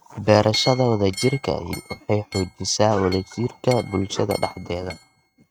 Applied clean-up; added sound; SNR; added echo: neural mask model RNNoise.